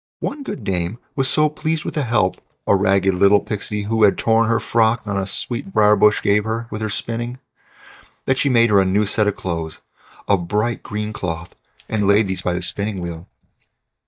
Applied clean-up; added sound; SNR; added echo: neural mask model DeepFilterNet 3.